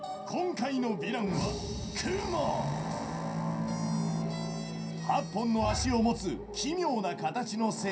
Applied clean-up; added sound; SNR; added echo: none; Bowed string instrument; 7 dB; reverberation time 0.3 s.